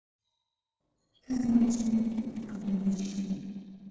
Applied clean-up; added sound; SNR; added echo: neural separator model SepFormer DNS4.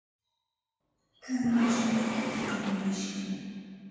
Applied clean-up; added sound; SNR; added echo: none; Engine / Mechanisms; 6 dB; reverberation time 2.1 s.